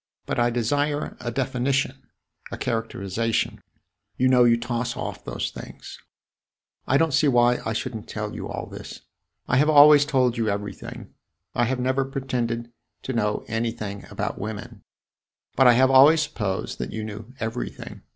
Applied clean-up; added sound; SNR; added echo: none; none; none; none.